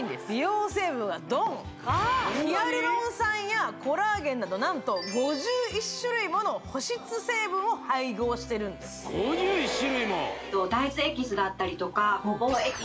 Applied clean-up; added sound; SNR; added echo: none; none; none; none.